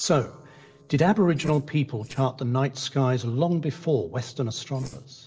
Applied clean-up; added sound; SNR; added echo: neural separator model SepFormer DNS4.